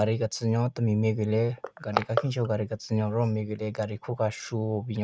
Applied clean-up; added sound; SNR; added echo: neural mask model RNNoise.